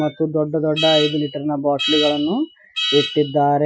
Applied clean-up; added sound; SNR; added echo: classical method Wiener filter.